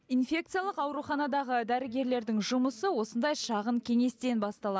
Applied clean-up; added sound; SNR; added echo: none; none; none; none.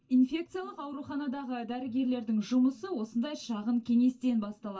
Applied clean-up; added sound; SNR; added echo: none; none; none; reverberation time 0.2 s.